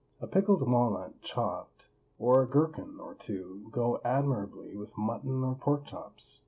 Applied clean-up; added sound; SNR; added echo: none; none; none; none.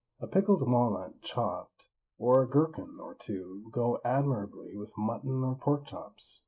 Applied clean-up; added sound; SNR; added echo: neural mask model Resemble Enhance denoiser.